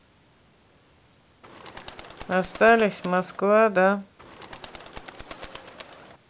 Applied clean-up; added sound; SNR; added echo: none; Bird; 16 dB; none.